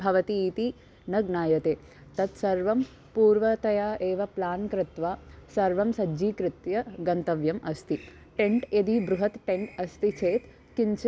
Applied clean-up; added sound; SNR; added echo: none; none; none; none.